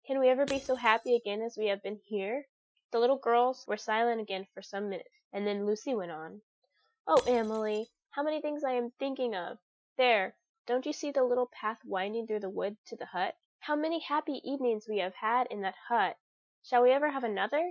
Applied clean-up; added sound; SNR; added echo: classical method Wiener filter.